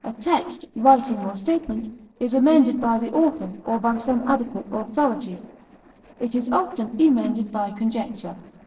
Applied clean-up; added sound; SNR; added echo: neural separator model SepFormer DNS4.